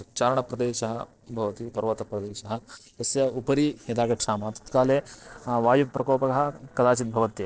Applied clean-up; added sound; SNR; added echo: neural separator model SepFormer DNS4.